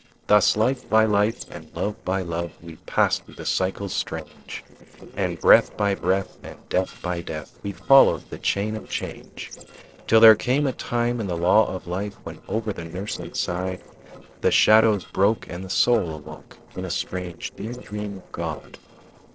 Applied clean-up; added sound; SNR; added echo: neural separator model SepFormer DNS4.